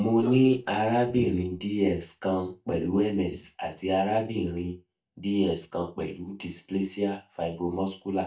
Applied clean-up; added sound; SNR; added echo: neural mask model DeepFilterNet 3.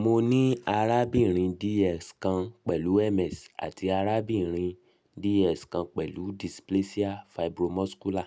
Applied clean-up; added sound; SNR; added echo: none; none; none; none.